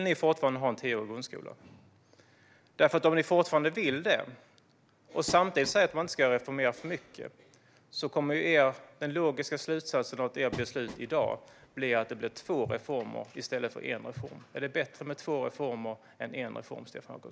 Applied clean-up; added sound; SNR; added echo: none; Train; 17 dB; none.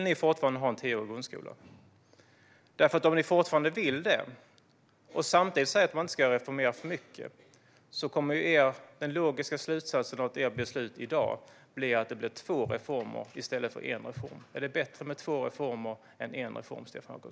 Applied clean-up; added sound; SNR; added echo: none; none; none; none.